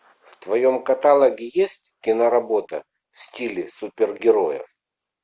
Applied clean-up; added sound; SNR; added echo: none; none; none; none.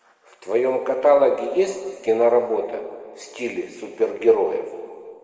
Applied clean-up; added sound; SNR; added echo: none; none; none; reverberation time 1.9 s.